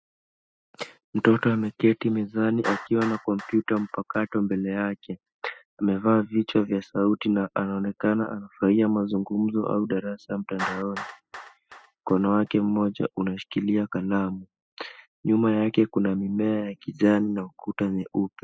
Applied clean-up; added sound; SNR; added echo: classical method spectral subtraction.